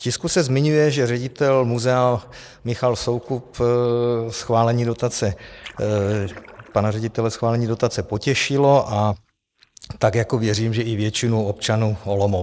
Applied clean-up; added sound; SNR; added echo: neural mask model Resemble Enhance denoiser.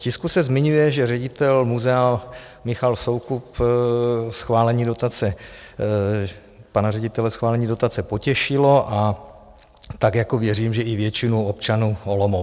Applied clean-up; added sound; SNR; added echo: none; none; none; none.